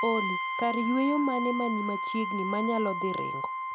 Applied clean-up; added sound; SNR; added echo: none; Brass instrument; 2 dB; none.